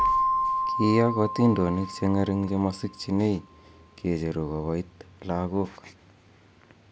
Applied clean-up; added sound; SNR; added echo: none; Keyboard (musical); 5 dB; none.